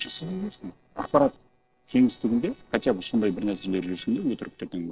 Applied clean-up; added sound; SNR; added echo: neural separator model SepFormer DNS4.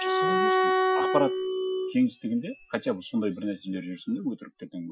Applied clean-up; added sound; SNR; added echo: classical method Wiener filter.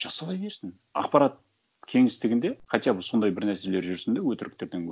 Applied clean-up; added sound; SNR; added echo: none; none; none; none.